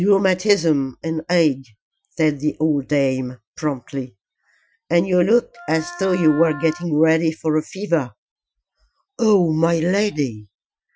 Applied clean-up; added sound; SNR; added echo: classical method Wiener filter.